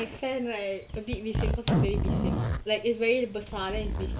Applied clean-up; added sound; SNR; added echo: none; Zipper (clothing); -1 dB; none.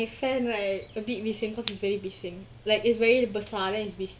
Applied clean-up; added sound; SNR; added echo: none; none; none; none.